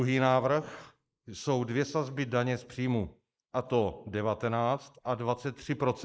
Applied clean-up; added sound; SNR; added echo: neural mask model Resemble Enhance denoiser.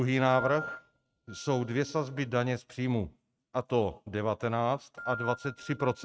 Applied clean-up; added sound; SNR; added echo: neural mask model RNNoise.